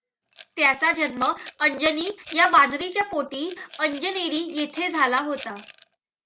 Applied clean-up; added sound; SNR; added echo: none; Rattle / Glass; 13 dB; none.